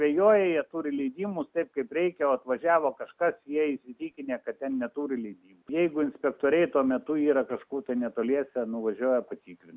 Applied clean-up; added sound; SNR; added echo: none; none; none; none.